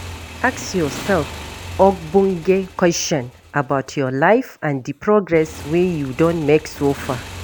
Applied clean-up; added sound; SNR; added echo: none; Motorcycle / Engine; 15 dB; none.